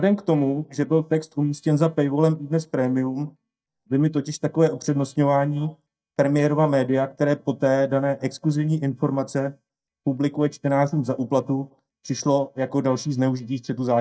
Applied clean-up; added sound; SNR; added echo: neural mask model DeepFilterNet 3.